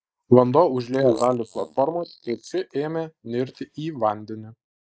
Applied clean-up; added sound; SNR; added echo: neural mask model Resemble Enhance denoiser.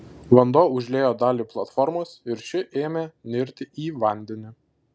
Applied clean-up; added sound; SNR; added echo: none; none; none; none.